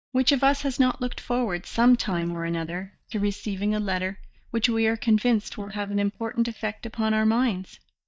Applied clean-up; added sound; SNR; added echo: neural mask model DeepFilterNet 3.